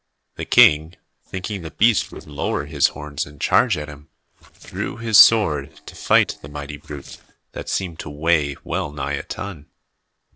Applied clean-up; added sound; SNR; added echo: neural separator model SepFormer DNS4.